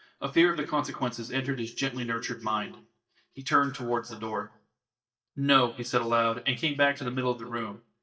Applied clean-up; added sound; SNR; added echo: neural mask model DeepFilterNet 3.